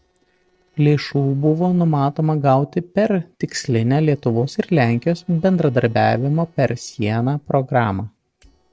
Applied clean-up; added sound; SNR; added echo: neural separator model SepFormer DNS4.